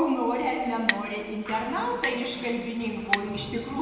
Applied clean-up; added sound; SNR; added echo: none; Chink, clink; 8 dB; reverberation time 1.5 s.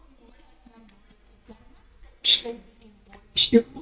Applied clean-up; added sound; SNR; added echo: neural mask model DeepFilterNet 3.